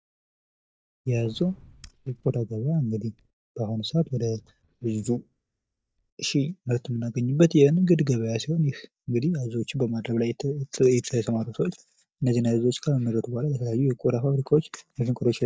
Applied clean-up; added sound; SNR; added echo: neural mask model DeepFilterNet 3.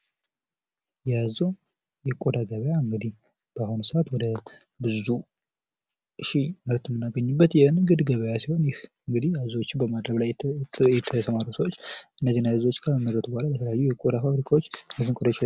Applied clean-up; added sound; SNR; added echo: none; none; none; none.